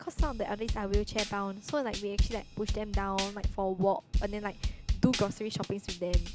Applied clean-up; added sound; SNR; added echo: none; Drum / Drum kit; 1 dB; none.